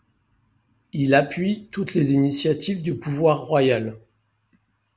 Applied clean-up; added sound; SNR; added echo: none; none; none; none.